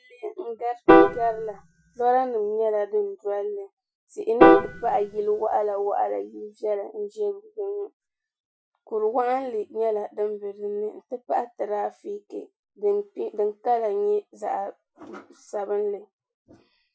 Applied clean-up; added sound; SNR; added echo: classical method Wiener filter.